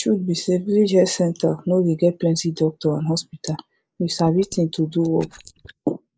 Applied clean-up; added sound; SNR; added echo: neural mask model Resemble Enhance denoiser.